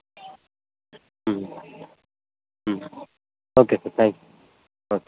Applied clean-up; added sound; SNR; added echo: none; none; none; none.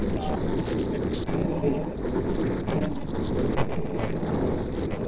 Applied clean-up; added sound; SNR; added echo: neural separator model SepFormer DNS4.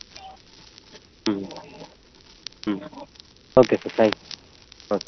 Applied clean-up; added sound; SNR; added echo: none; Crackle; 15 dB; none.